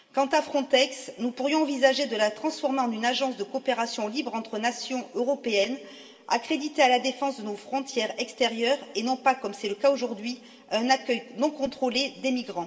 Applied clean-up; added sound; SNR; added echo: none; none; none; reverberation time 2.9 s.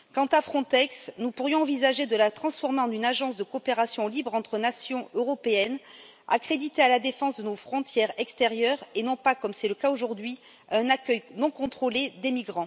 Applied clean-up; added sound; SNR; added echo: none; none; none; none.